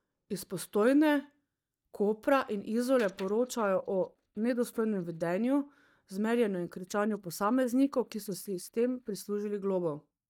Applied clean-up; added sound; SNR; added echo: neural mask model DeepFilterNet 3.